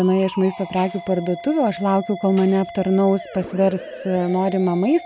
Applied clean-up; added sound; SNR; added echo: none; Musical instrument + Tambourine; 15 dB; none.